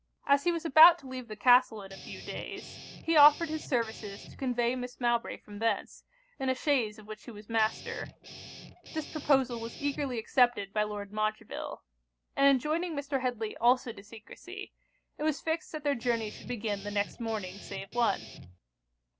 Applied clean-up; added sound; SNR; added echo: none; Guitar; 15 dB; none.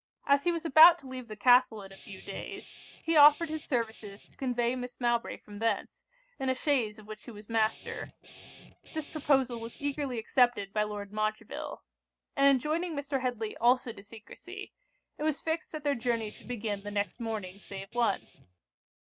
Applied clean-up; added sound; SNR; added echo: neural mask model RNNoise.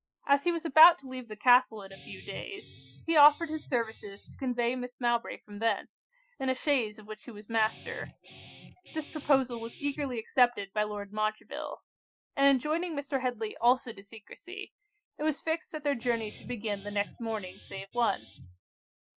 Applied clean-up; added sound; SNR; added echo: classical method Wiener filter.